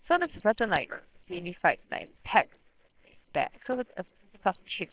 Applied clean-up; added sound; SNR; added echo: neural separator model SepFormer WHAMR!.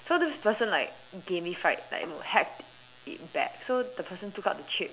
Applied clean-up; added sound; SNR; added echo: none; none; none; none.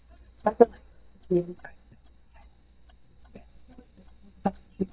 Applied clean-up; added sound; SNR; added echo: neural mask model DeepFilterNet 3.